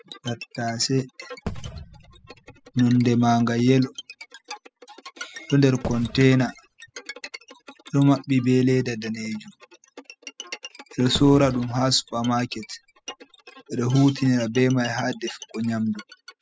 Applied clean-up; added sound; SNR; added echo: classical method spectral subtraction.